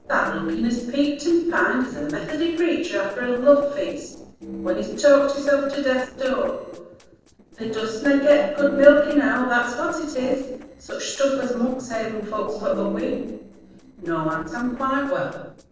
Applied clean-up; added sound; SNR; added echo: neural separator model SepFormer DNS4.